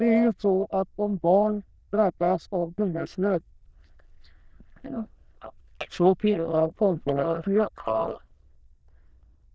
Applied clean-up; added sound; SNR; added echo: neural diffusion model UNIVERSE++.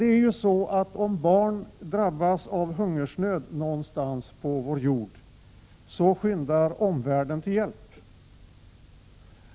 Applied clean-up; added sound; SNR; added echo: none; none; none; none.